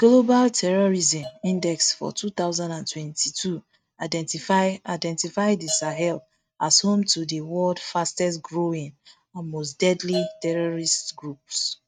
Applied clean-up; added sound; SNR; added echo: neural mask model RNNoise.